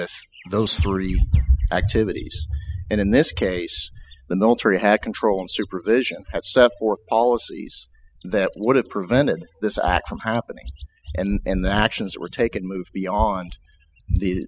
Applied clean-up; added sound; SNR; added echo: classical method spectral subtraction.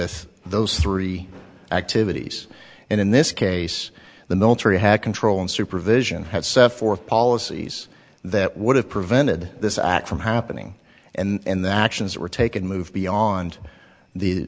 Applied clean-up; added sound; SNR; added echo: none; none; none; none.